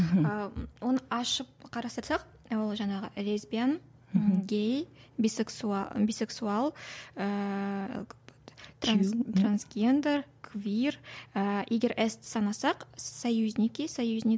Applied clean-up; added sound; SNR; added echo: none; none; none; none.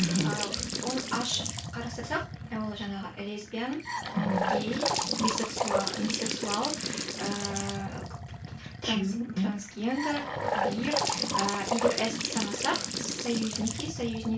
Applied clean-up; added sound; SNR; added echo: none; Trickle, dribble / Bathtub (filling or washing) / Sink (filling or washing) / Gurgling; 0 dB; reverberation time 0.2 s.